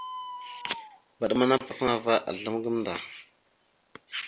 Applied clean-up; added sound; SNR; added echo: none; Bird; 16 dB; none.